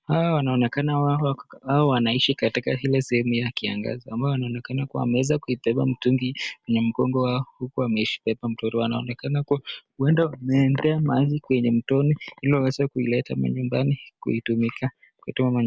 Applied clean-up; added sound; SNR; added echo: none; none; none; none.